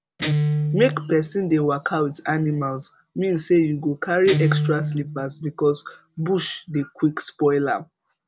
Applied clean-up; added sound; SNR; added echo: none; Guitar; 6 dB; none.